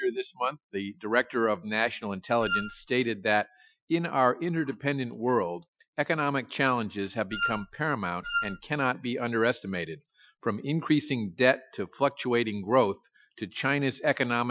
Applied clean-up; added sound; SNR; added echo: classical method Wiener filter.